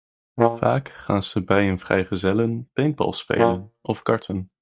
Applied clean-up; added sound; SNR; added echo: neural mask model DeepFilterNet 3.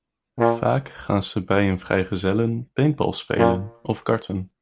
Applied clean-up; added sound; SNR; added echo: none; Brass instrument; 3 dB; none.